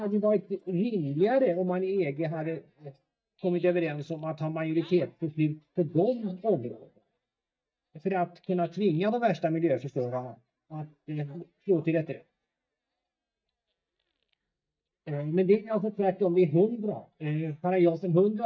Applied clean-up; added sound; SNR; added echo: neural mask model DeepFilterNet 3.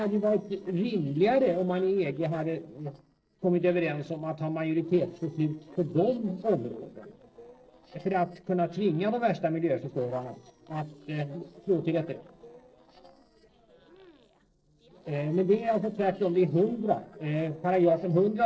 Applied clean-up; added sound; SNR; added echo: neural separator model SepFormer DNS4.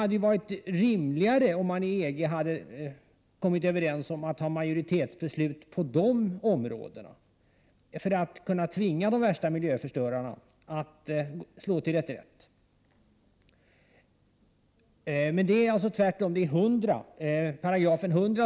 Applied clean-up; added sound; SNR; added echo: none; none; none; none.